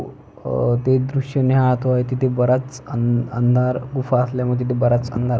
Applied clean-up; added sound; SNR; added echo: none; none; none; none.